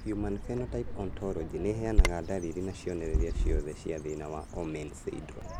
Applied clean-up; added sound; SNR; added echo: none; Bird vocalization, bird call, bird song; -3 dB; none.